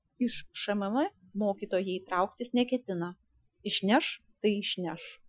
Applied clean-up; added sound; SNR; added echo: classical method Wiener filter.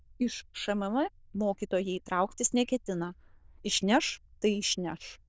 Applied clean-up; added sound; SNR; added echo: neural diffusion model UNIVERSE++.